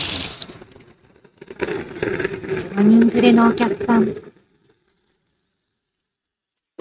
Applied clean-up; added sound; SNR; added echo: neural mask model RNNoise.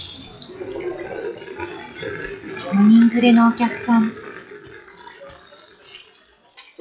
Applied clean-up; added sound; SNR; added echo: classical method log-MMSE.